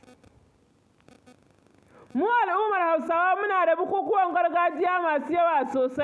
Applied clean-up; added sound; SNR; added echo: none; none; none; none.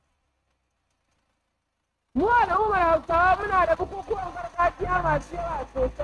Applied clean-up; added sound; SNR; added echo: neural mask model RNNoise.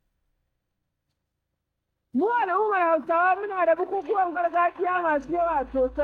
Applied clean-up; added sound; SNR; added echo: neural mask model DeepFilterNet 3.